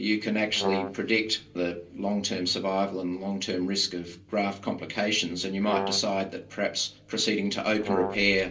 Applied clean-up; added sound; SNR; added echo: none; Brass instrument; 4 dB; reverberation time 0.3 s.